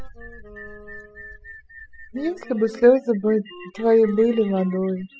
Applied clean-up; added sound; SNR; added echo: classical method spectral subtraction.